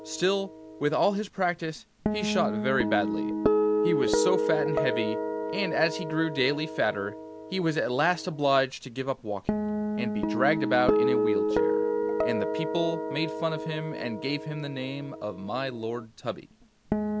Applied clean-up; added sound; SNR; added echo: none; Guitar; 0 dB; none.